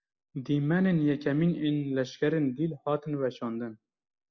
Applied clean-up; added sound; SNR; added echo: none; none; none; none.